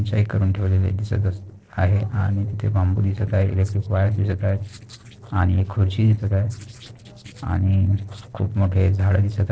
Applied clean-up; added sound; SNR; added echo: neural separator model SepFormer DNS4.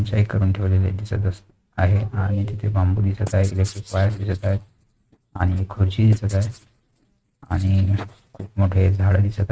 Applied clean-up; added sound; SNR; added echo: neural mask model RNNoise.